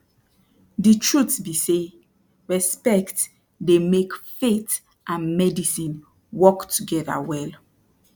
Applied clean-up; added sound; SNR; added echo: none; none; none; none.